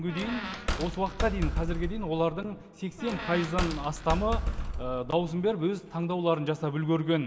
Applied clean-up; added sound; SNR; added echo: none; Squeak; 3 dB; reverberation time 2.4 s.